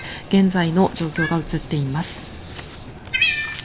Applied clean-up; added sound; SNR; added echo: none; Cat; 7 dB; none.